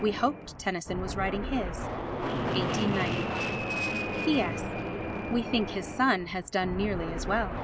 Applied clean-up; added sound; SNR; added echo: none; Fixed-wing aircraft, airplane; 1 dB; none.